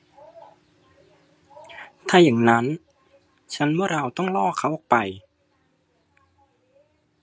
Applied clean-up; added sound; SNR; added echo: none; none; none; none.